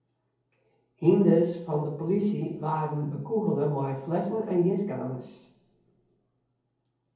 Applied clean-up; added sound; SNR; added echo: none; none; none; reverberation time 0.7 s.